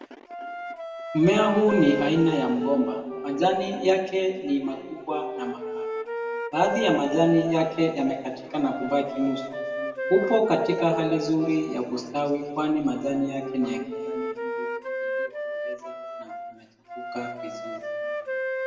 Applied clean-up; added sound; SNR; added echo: none; Wind instrument, woodwind instrument; 7 dB; reverberation time 2.0 s.